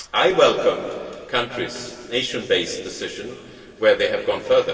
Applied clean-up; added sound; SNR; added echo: none; none; none; reverberation time 2.4 s.